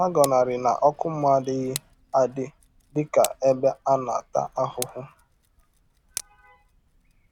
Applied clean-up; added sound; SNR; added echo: none; Tick; 17 dB; none.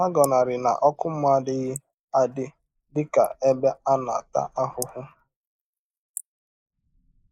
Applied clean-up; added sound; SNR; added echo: neural mask model Resemble Enhance denoiser.